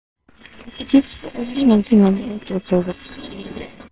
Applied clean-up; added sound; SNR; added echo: neural separator model SepFormer WHAMR!.